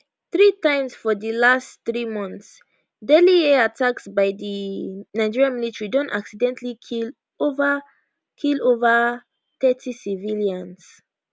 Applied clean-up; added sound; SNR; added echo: none; none; none; none.